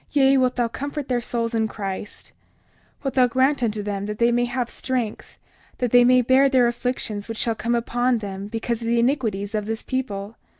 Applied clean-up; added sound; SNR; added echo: none; none; none; none.